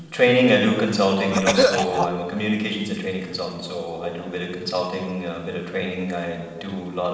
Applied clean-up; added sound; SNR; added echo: none; Cough; -2 dB; reverberation time 1.2 s.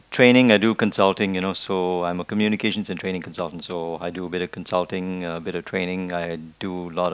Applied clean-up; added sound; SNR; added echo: none; none; none; none.